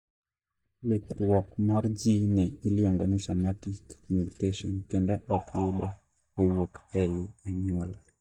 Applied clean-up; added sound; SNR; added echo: neural mask model DeepFilterNet 3.